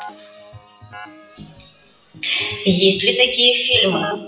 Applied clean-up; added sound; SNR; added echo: classical method WPE with log-MMSE.